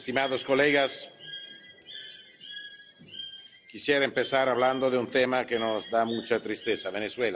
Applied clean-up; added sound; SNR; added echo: none; Bird; 14 dB; none.